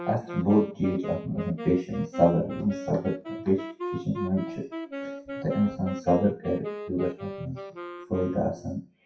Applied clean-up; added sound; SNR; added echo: classical method WPE with log-MMSE.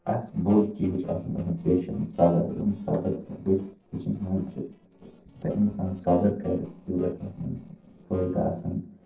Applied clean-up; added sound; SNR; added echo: neural separator model SepFormer DNS4.